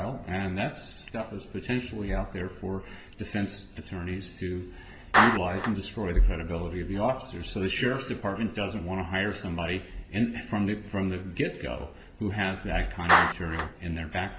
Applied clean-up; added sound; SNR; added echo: none; Clapping; 4 dB; reverberation time 1.4 s.